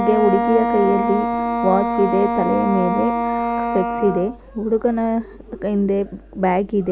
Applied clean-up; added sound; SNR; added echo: none; Wind instrument, woodwind instrument; 3 dB; none.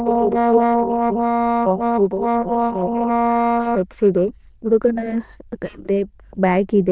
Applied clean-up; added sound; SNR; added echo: neural diffusion model UNIVERSE++.